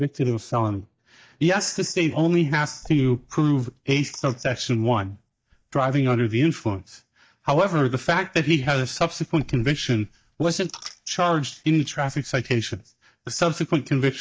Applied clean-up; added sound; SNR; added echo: neural mask model DeepFilterNet 3.